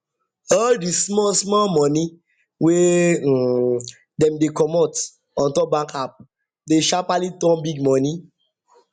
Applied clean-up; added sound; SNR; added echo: none; none; none; none.